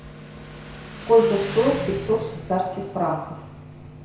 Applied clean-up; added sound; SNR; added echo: none; Motorcycle; 12 dB; reverberation time 0.7 s.